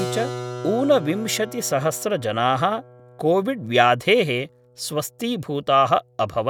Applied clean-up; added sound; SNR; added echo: none; Keyboard (musical); 15 dB; none.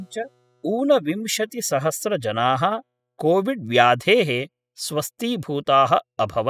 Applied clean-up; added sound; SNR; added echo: classical method spectral subtraction.